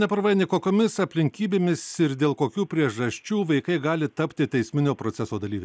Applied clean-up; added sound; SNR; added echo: none; none; none; none.